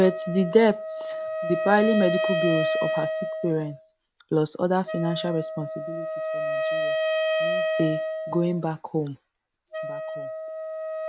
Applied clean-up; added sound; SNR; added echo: none; Wind instrument, woodwind instrument; 2 dB; none.